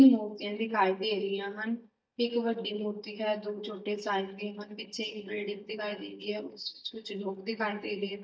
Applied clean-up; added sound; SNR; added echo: neural mask model DeepFilterNet 3.